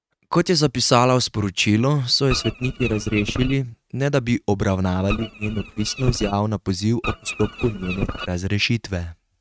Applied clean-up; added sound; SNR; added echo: neural mask model RNNoise.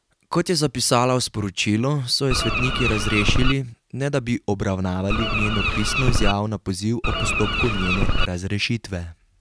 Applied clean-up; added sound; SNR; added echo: none; Bird; -3 dB; none.